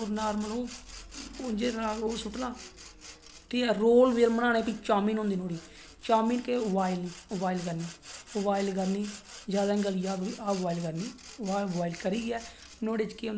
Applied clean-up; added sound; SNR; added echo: none; Sawing; 19 dB; none.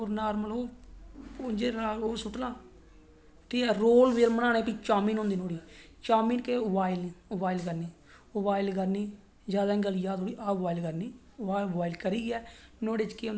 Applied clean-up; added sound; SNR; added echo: none; none; none; none.